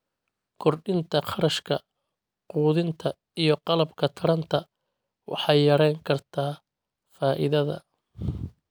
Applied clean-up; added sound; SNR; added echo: none; none; none; none.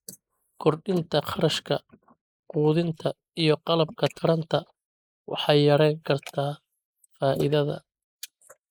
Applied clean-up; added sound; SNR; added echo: neural mask model Resemble Enhance denoiser.